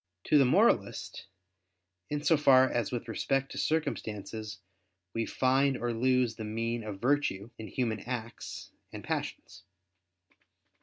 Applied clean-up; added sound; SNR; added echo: none; none; none; none.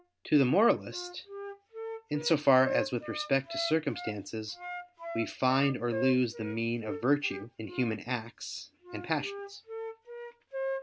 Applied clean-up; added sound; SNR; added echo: none; Wind instrument, woodwind instrument; 10 dB; none.